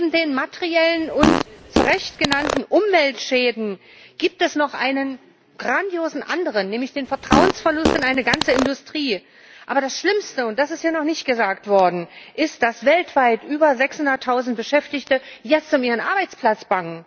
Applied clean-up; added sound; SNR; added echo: none; Fart; 1 dB; none.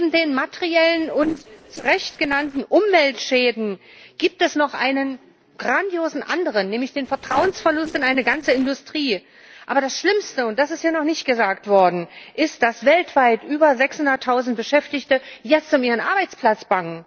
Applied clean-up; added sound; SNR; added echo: neural separator model SepFormer DNS4.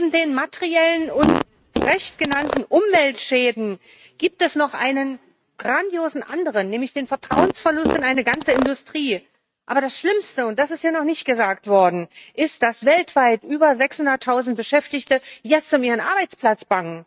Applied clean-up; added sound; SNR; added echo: neural mask model RNNoise.